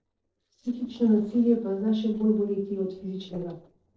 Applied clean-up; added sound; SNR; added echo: neural separator model SepFormer DNS4.